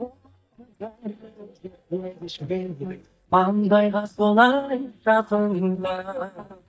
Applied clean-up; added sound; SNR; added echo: neural mask model DeepFilterNet 3.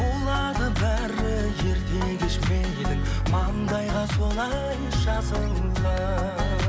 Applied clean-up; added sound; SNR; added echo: none; none; none; none.